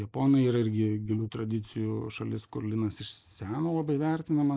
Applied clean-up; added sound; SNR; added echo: neural mask model Resemble Enhance denoiser.